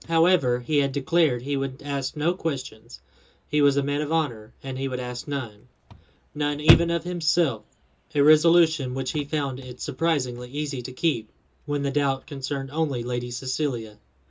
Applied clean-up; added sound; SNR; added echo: none; Chirp, tweet / Slam / Car; 10 dB; reverberation time 0.2 s.